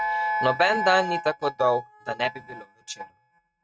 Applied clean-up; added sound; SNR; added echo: neural mask model RNNoise.